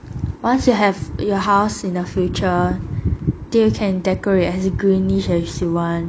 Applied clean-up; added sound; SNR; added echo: none; none; none; none.